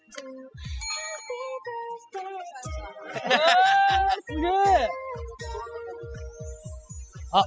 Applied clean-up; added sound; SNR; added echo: classical method spectral subtraction.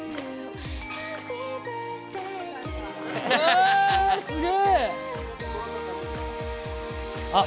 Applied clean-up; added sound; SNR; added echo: none; Bell; 17 dB; none.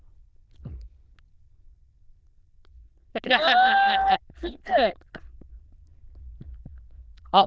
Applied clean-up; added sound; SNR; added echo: neural diffusion model UNIVERSE++.